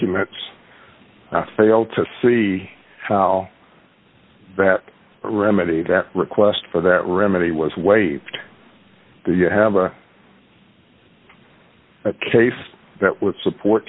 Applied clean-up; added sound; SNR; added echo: none; none; none; none.